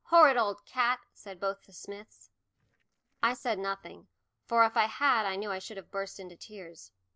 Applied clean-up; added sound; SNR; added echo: neural separator model SepFormer DNS4.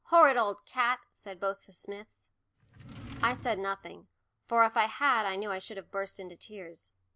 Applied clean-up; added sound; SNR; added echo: none; Drawer open or close; 15 dB; none.